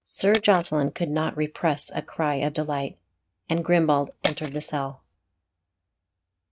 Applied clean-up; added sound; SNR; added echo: neural mask model RNNoise.